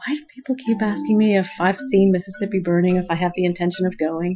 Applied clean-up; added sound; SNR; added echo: classical method Wiener filter.